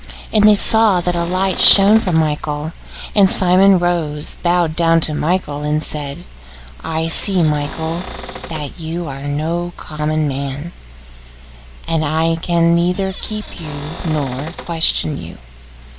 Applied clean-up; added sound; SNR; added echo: none; Cupboard open or close / Door; 14 dB; none.